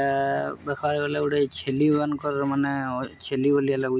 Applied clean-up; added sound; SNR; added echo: none; none; none; none.